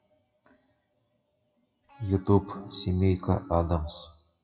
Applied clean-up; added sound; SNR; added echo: classical method WPE with log-MMSE.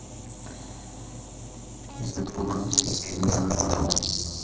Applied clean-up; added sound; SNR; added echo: neural separator model SepFormer DNS4.